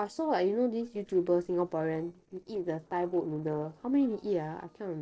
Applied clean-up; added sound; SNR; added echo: neural separator model SepFormer DNS4.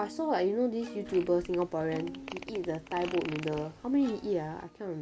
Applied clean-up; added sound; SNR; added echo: none; Plucked string instrument + Fart; 13 dB; none.